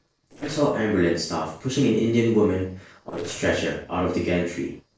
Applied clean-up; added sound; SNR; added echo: neural separator model SepFormer DNS4.